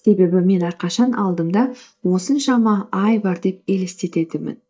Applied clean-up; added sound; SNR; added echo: neural mask model DeepFilterNet 3.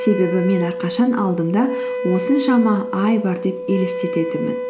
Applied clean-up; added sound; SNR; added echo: none; Wind instrument, woodwind instrument; 6 dB; none.